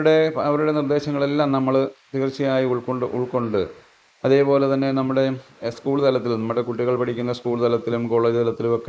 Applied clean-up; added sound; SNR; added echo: neural mask model Resemble Enhance denoiser.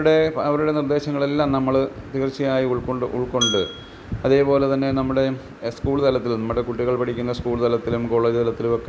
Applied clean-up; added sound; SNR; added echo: none; Glass; 9 dB; none.